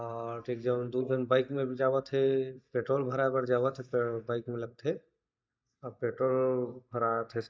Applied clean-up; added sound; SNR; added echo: neural mask model DeepFilterNet 3.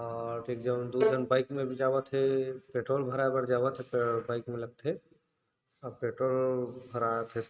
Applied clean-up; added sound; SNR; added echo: neural mask model RNNoise.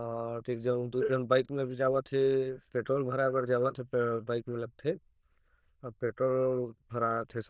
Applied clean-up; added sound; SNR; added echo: neural diffusion model UNIVERSE++.